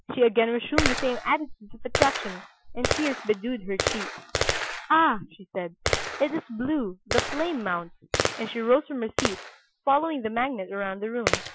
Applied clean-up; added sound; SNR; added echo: classical method Wiener filter.